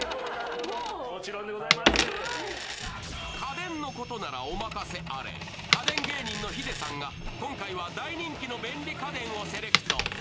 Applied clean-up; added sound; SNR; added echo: none; Coin (dropping) + Coin (dropping); -2 dB; none.